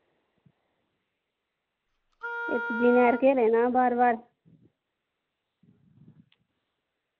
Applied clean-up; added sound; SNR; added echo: none; Wind instrument, woodwind instrument; 7 dB; none.